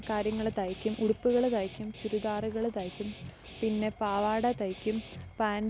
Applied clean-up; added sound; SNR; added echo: none; Guitar; 14 dB; none.